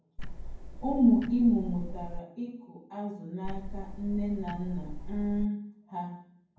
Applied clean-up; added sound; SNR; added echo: none; Tick-tock; 6 dB; reverberation time 0.9 s.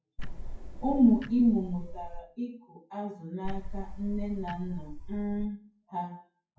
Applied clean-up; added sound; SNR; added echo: classical method WPE with log-MMSE.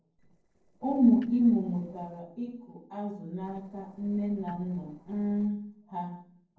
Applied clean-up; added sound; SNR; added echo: neural separator model SepFormer DNS4.